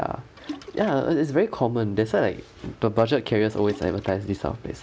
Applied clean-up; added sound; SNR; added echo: none; Splash, splatter; 17 dB; none.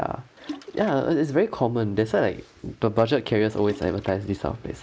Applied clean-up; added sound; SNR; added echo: neural mask model Resemble Enhance denoiser.